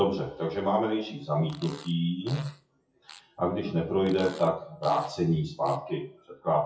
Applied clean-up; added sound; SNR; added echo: classical method WPE with log-MMSE.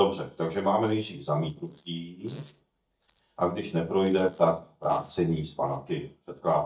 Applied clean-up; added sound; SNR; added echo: neural mask model DeepFilterNet 3.